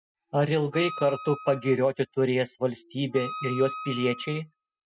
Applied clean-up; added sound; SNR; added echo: classical method spectral subtraction.